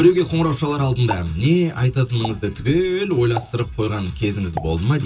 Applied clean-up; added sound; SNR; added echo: none; Explosion; 18 dB; reverberation time 0.2 s.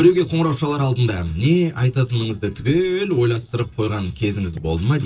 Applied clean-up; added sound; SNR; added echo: neural separator model SepFormer DNS4.